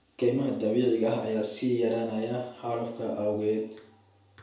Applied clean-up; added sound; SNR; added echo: none; none; none; reverberation time 0.5 s.